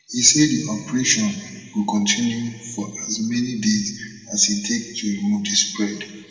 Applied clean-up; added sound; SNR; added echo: none; none; none; reverberation time 1.4 s.